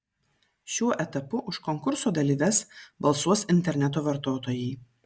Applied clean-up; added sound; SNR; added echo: none; none; none; none.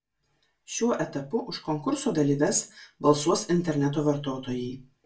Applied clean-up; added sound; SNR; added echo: none; none; none; reverberation time 0.2 s.